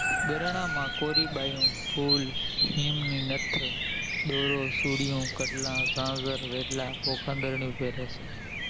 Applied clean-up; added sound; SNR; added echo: none; Bird vocalization, bird call, bird song; -2 dB; none.